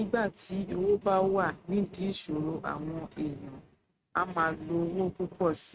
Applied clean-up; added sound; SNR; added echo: neural mask model RNNoise.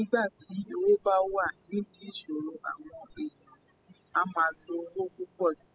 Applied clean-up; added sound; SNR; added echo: classical method spectral subtraction.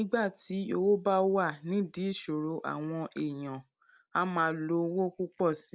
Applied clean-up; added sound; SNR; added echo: none; none; none; none.